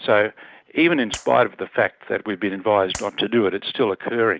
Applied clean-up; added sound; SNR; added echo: none; Clapping; 15 dB; none.